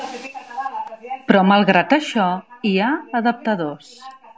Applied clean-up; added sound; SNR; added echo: none; none; none; none.